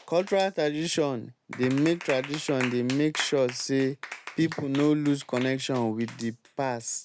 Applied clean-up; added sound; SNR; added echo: none; Clapping; 14 dB; none.